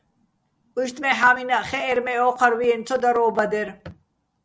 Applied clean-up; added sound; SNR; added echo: none; none; none; none.